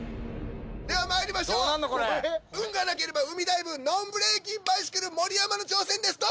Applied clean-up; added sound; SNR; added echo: none; none; none; none.